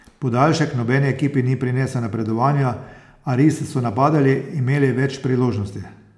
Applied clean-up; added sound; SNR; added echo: none; none; none; none.